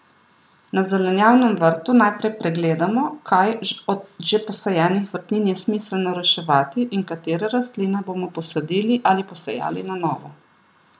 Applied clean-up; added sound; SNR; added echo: none; none; none; none.